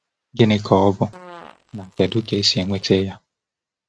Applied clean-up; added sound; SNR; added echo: neural mask model RNNoise.